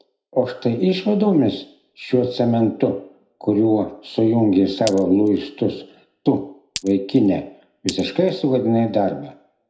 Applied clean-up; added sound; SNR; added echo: none; Glass; 17 dB; reverberation time 0.5 s.